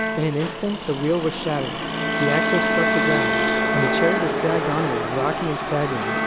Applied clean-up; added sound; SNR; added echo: none; Motor vehicle (road) + Bowed string instrument; -2 dB; none.